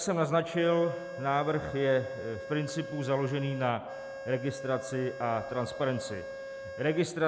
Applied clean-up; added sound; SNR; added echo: none; Organ; 10 dB; none.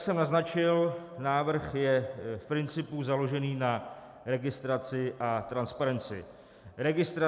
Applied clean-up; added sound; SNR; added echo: none; none; none; none.